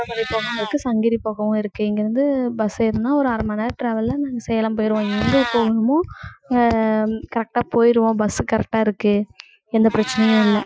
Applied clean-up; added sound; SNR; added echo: classical method Wiener filter.